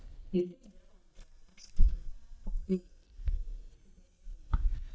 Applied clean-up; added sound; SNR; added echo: neural mask model DeepFilterNet 3.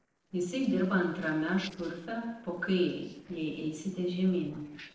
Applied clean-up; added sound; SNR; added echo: neural separator model SepFormer DNS4.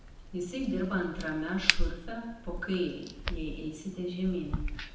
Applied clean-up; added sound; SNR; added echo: none; Crack; 1 dB; reverberation time 0.9 s.